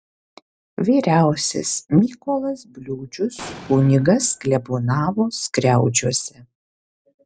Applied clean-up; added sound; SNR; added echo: none; Explosion; 18 dB; none.